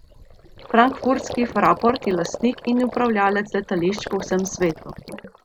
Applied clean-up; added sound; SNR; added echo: none; Gurgling; 13 dB; none.